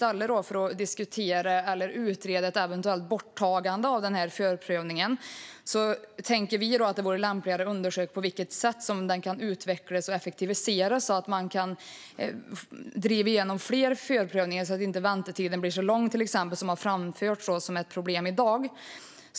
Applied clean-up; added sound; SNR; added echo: none; none; none; none.